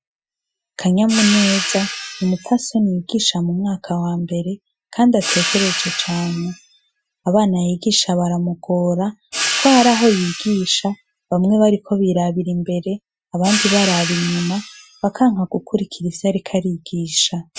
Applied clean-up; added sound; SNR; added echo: classical method Wiener filter.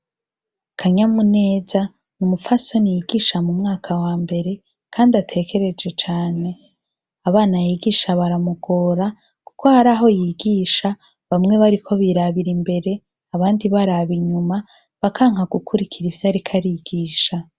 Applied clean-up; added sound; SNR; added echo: none; none; none; none.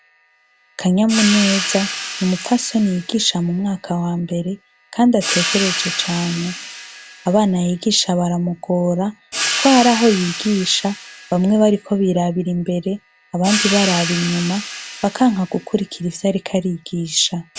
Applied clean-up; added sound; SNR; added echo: none; Cymbal; 8 dB; none.